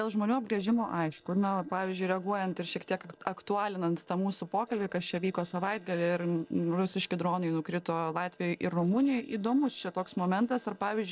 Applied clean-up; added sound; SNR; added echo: neural separator model SepFormer DNS4.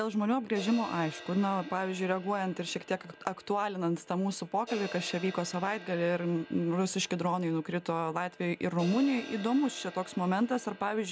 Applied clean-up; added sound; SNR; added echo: none; Crash cymbal; 17 dB; none.